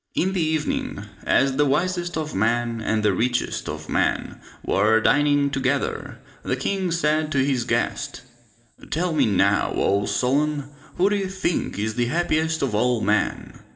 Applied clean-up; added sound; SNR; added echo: none; none; none; reverberation time 1.5 s.